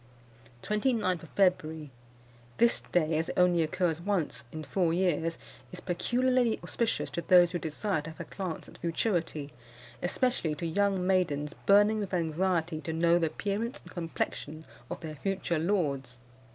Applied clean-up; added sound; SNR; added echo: none; none; none; none.